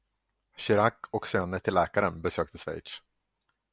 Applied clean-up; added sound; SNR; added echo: none; none; none; none.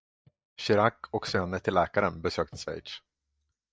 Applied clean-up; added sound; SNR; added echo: neural mask model DeepFilterNet 3.